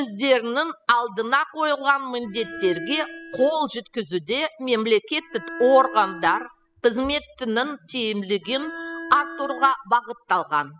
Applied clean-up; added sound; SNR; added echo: classical method spectral subtraction.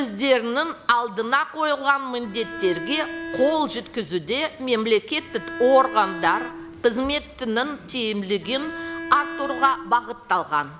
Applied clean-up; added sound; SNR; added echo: none; Bowed string instrument; 10 dB; none.